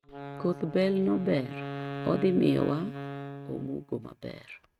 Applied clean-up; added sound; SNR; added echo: neural mask model RNNoise.